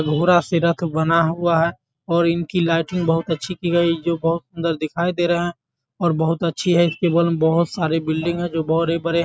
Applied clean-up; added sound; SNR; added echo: none; none; none; none.